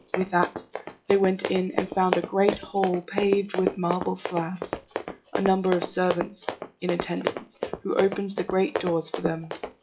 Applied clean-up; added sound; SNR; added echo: classical method WPE with log-MMSE.